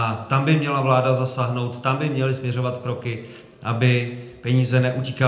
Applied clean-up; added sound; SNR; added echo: none; Chime; 17 dB; reverberation time 0.7 s.